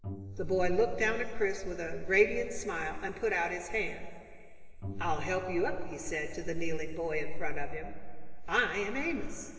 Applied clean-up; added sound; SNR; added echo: none; Bowed string instrument; 18 dB; reverberation time 2.9 s.